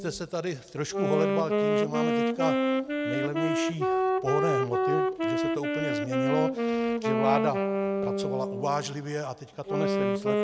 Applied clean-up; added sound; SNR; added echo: none; Wind instrument, woodwind instrument; -5 dB; none.